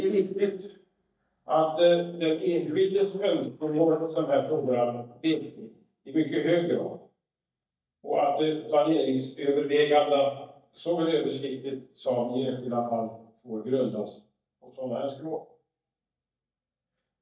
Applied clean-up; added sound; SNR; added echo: neural mask model DeepFilterNet 3.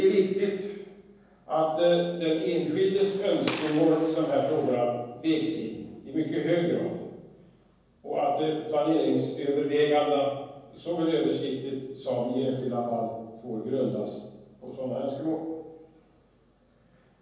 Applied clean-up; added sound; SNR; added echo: none; Gunshot, gunfire; 11 dB; reverberation time 1.1 s.